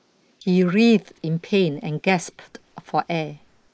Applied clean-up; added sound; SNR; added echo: neural mask model Resemble Enhance denoiser.